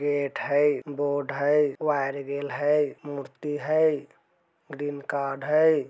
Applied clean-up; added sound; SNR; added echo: none; none; none; none.